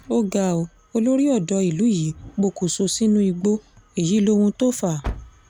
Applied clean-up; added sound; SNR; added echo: none; Engine starting; 19 dB; none.